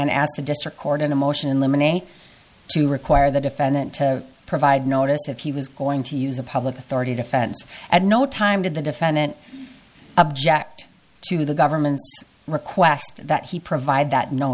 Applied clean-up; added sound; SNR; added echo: none; none; none; none.